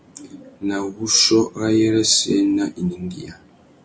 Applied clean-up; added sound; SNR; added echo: none; none; none; none.